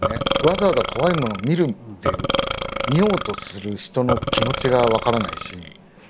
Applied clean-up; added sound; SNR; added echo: none; Burping, eructation; 4 dB; none.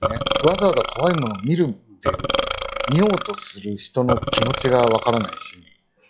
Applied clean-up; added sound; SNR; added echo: classical method log-MMSE.